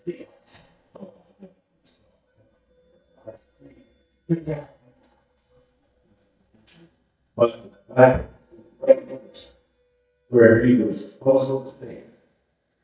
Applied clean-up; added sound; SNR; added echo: neural mask model DeepFilterNet 3.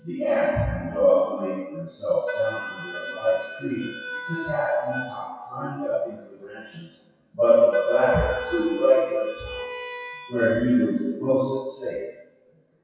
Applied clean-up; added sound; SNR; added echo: classical method WPE with log-MMSE.